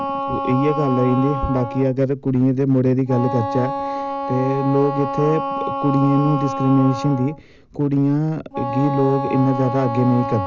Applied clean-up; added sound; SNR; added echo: none; Wind instrument, woodwind instrument; 6 dB; none.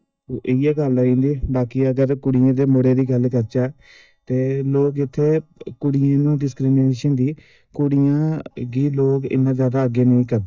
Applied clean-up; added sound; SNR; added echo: neural mask model DeepFilterNet 3.